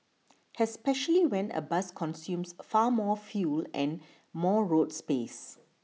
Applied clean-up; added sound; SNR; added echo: none; none; none; none.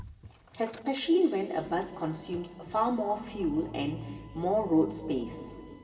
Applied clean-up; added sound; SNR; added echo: none; Slam / Engine starting; 18 dB; reverberation time 2.8 s.